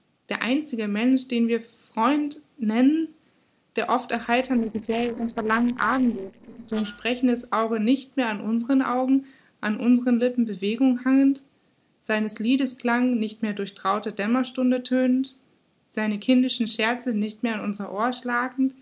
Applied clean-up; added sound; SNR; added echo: neural separator model SepFormer DNS4.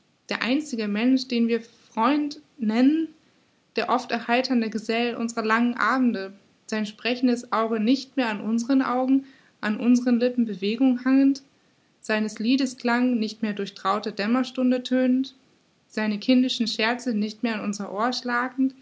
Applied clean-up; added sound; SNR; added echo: none; none; none; none.